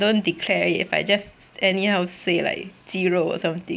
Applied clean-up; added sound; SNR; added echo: none; none; none; none.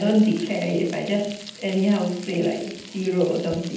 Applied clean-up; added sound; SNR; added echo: none; Frying (food); 19 dB; reverberation time 0.8 s.